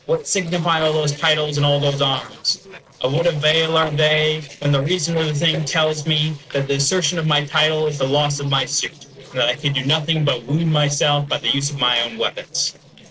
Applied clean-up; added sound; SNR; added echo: neural separator model SepFormer DNS4.